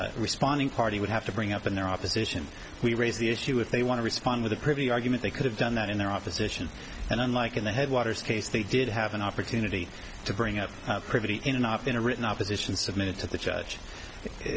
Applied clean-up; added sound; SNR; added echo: none; none; none; none.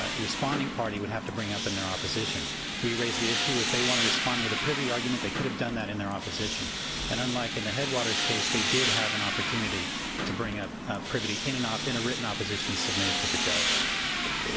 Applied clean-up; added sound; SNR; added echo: none; Tools; -2 dB; none.